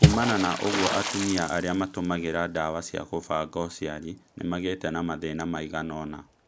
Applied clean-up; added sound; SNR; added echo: none; Water / Splash, splatter; 1 dB; none.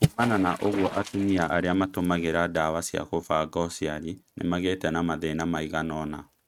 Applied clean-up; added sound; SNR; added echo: neural mask model RNNoise.